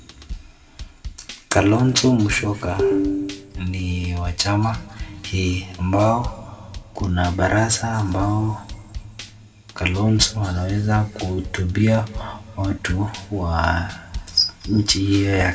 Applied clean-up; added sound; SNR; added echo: none; Drum kit; 15 dB; reverberation time 1.5 s.